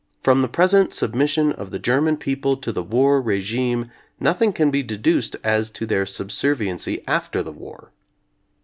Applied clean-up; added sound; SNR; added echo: none; none; none; none.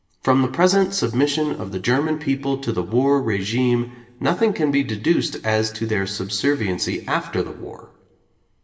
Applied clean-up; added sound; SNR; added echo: none; none; none; reverberation time 0.9 s.